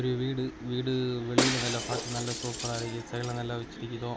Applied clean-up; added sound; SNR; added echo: none; Shatter; 2 dB; none.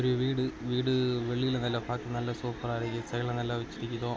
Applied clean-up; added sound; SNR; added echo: none; none; none; none.